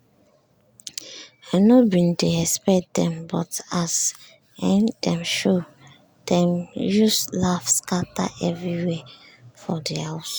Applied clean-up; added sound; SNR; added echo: none; none; none; none.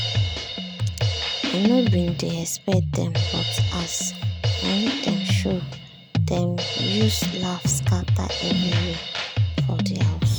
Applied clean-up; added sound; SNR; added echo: none; Drum kit; -4 dB; none.